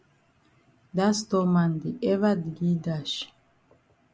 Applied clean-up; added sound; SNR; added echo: none; none; none; none.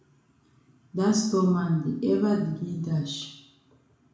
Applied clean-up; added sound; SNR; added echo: none; none; none; reverberation time 0.6 s.